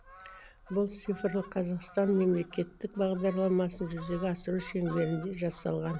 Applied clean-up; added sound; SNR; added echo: none; Fowl; 18 dB; none.